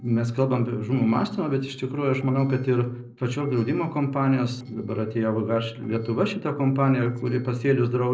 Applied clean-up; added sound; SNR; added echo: neural separator model SepFormer DNS4.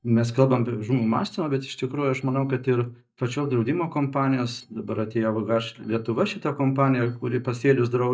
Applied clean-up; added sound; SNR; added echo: neural mask model DeepFilterNet 3.